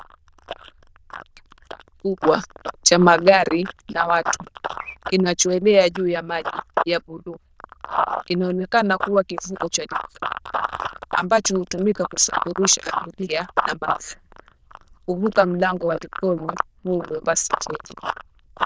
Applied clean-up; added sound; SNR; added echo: neural diffusion model UNIVERSE++.